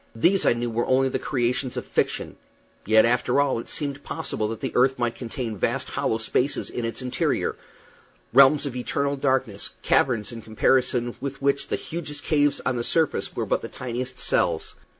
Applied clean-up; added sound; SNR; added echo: none; none; none; none.